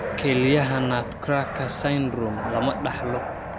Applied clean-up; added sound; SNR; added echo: none; Fixed-wing aircraft, airplane; 6 dB; none.